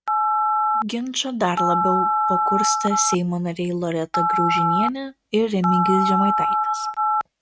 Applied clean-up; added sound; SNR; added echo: neural mask model RNNoise.